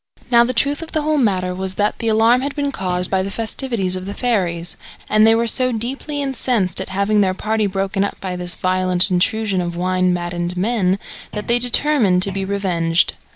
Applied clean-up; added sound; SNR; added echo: none; Thump, thud; 18 dB; none.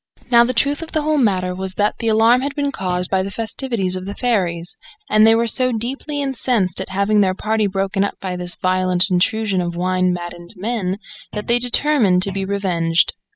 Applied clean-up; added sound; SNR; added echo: classical method spectral subtraction.